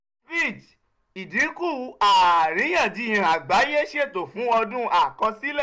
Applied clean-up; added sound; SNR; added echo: none; none; none; none.